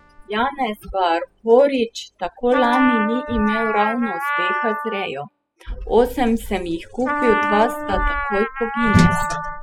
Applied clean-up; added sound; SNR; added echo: classical method spectral subtraction.